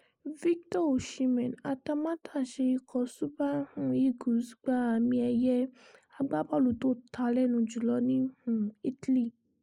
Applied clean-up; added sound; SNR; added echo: neural mask model Resemble Enhance denoiser.